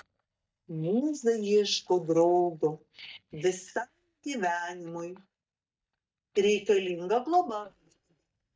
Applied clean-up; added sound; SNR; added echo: neural mask model DeepFilterNet 3.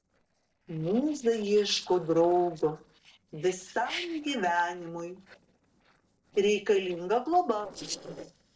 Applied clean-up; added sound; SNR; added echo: neural separator model SepFormer DNS4.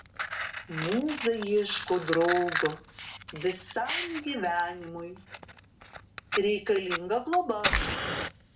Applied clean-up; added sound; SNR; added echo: none; Fire; 4 dB; reverberation time 0.3 s.